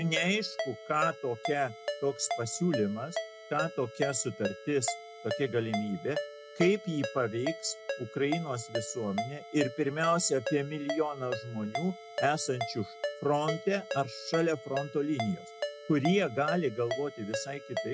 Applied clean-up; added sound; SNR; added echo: none; Ringtone; 7 dB; none.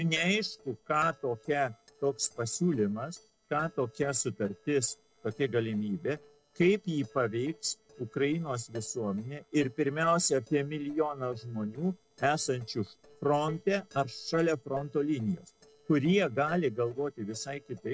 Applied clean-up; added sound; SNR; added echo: neural separator model SepFormer DNS4.